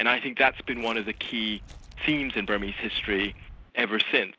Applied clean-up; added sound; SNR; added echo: none; Walk, footsteps; 18 dB; none.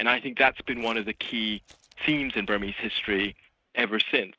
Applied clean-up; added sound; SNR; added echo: neural mask model RNNoise.